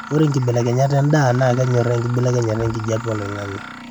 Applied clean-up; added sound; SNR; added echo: none; Mechanisms; 15 dB; none.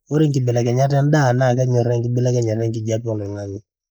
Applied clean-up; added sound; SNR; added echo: neural mask model Resemble Enhance denoiser.